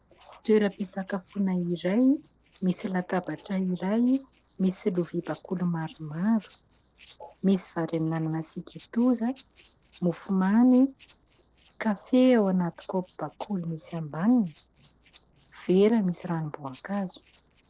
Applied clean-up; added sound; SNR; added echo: neural separator model SepFormer DNS4.